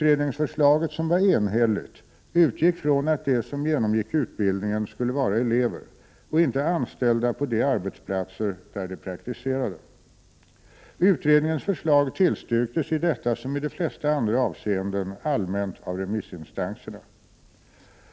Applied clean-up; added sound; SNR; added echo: none; none; none; none.